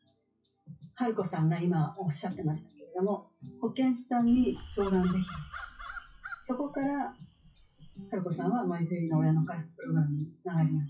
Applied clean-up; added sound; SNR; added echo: classical method WPE with log-MMSE.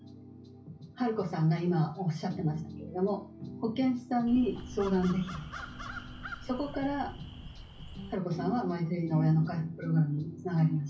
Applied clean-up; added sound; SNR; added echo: none; Crow; 12 dB; reverberation time 0.5 s.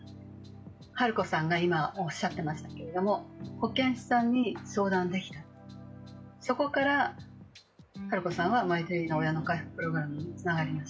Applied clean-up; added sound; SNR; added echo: none; none; none; none.